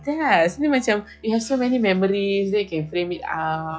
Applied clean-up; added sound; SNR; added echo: classical method log-MMSE.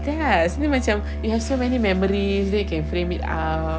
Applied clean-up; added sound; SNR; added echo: none; Musical instrument; 5 dB; none.